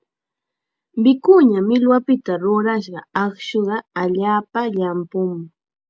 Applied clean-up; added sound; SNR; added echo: none; none; none; none.